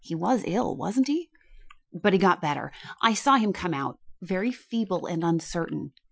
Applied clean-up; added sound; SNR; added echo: classical method Wiener filter.